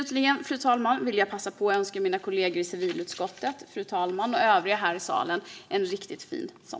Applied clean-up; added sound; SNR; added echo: none; none; none; reverberation time 0.7 s.